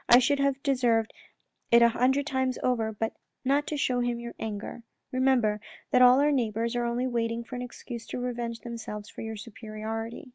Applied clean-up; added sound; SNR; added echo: none; none; none; none.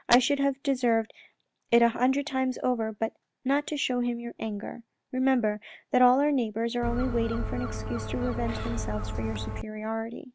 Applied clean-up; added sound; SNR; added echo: none; Gull, seagull; 4 dB; none.